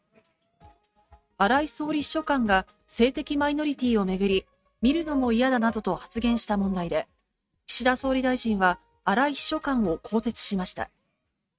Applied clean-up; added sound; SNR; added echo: neural mask model RNNoise.